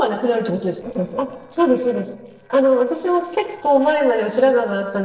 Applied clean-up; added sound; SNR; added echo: neural separator model SepFormer DNS4.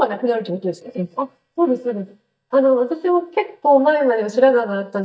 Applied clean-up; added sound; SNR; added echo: neural mask model DeepFilterNet 3.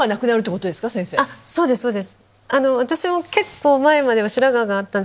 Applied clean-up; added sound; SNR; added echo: none; none; none; none.